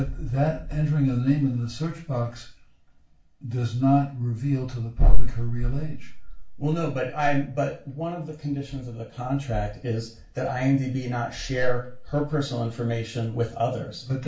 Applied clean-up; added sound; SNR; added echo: none; none; none; reverberation time 0.4 s.